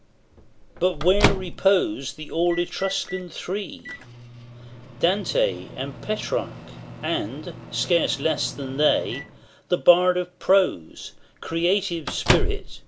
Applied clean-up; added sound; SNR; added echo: none; Microwave oven; 6 dB; none.